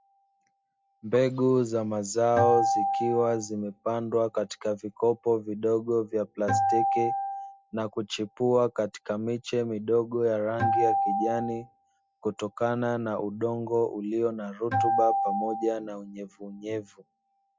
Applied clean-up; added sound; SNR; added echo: classical method log-MMSE.